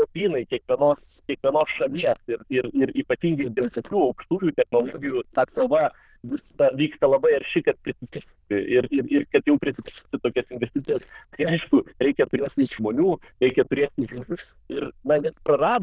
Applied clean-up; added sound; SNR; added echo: neural diffusion model UNIVERSE++.